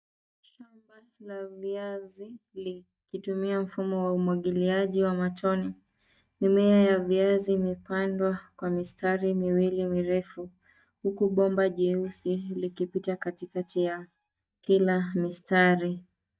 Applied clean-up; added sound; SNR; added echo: neural mask model DeepFilterNet 3.